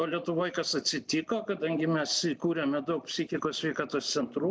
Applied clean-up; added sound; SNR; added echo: none; none; none; none.